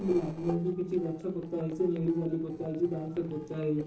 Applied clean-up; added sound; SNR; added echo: neural separator model SepFormer DNS4.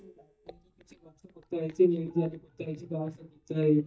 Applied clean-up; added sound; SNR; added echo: neural mask model DeepFilterNet 3.